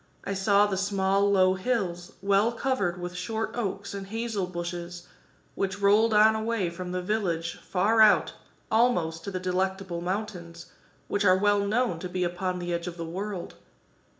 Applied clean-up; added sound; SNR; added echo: none; none; none; reverberation time 0.4 s.